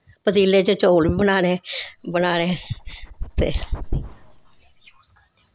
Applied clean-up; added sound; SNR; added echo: none; Dog; 7 dB; none.